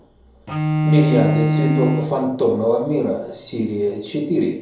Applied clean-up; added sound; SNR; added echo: none; Bowed string instrument; 1 dB; reverberation time 2.6 s.